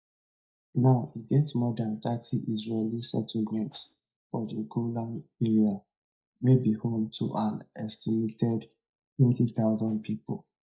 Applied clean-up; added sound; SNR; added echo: neural mask model DeepFilterNet 3.